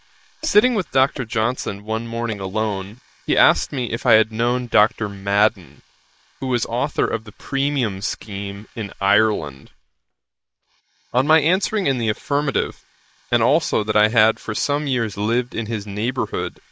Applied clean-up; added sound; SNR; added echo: neural mask model Resemble Enhance denoiser.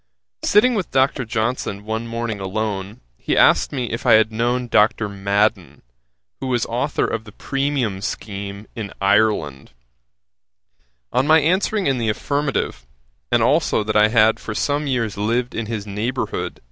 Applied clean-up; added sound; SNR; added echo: none; none; none; none.